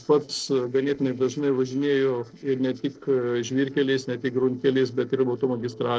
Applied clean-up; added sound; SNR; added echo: neural separator model SepFormer DNS4.